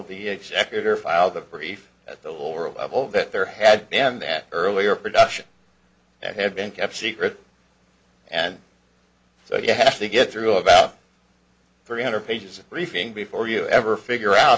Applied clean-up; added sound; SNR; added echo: none; none; none; none.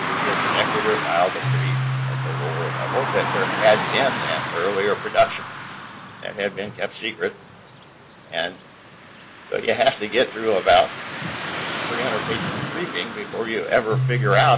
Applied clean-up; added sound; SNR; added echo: none; Keyboard (musical) + Car passing by / Traffic noise, roadway noise; 3 dB; none.